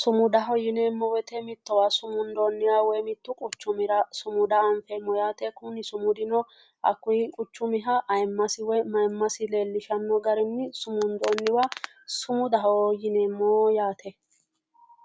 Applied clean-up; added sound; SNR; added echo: none; none; none; none.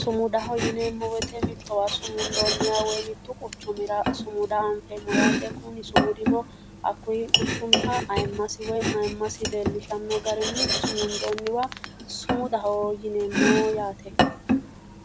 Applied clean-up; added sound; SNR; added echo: none; Domestic sounds, home sounds; 0 dB; none.